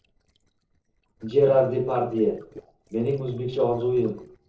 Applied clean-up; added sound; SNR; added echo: neural separator model SepFormer DNS4.